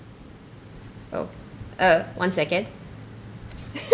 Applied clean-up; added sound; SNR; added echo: none; none; none; none.